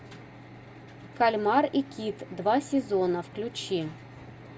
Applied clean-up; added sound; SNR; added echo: none; none; none; none.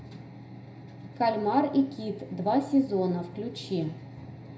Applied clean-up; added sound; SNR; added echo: none; none; none; reverberation time 0.5 s.